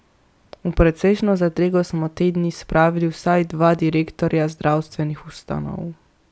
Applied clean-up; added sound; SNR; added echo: none; none; none; none.